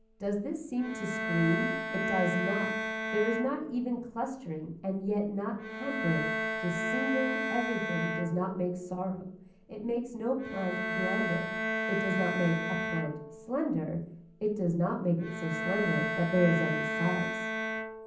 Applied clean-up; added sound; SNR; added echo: none; Bowed string instrument; 3 dB; reverberation time 0.6 s.